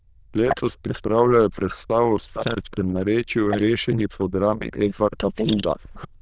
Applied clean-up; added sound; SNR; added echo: neural diffusion model UNIVERSE++.